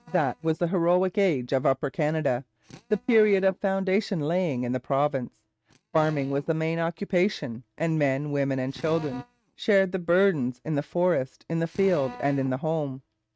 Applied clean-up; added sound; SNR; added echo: neural mask model RNNoise.